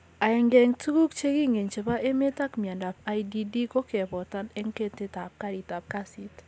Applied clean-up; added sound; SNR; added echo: none; none; none; none.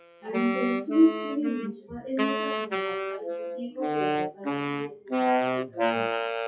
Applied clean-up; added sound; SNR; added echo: classical method WPE with log-MMSE.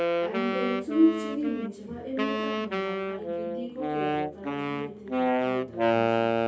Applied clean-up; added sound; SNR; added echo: none; Wind instrument, woodwind instrument; -3 dB; reverberation time 0.6 s.